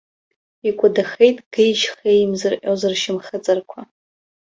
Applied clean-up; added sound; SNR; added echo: none; none; none; none.